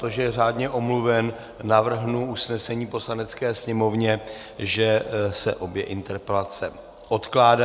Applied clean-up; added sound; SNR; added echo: none; none; none; none.